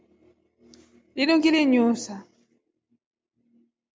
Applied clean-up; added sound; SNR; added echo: none; none; none; none.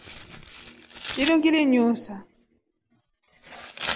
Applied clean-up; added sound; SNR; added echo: none; Tearing; 10 dB; none.